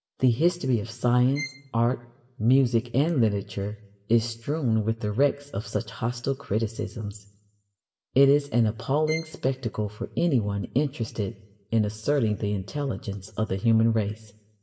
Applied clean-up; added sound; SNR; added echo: none; Bowed string instrument; 16 dB; reverberation time 0.7 s.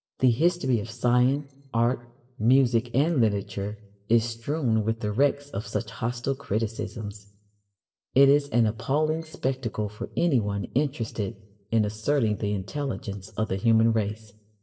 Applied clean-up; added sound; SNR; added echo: neural separator model SepFormer DNS4.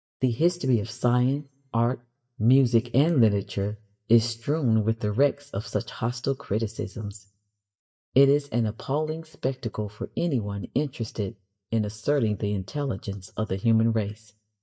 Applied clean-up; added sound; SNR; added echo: neural mask model DeepFilterNet 3.